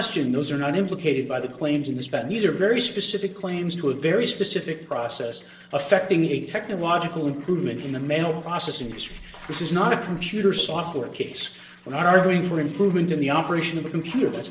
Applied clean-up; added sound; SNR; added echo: neural separator model SepFormer DNS4.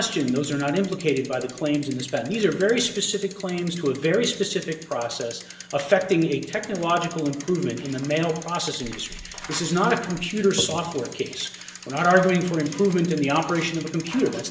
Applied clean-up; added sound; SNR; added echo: none; Bicycle; 18 dB; reverberation time 1.0 s.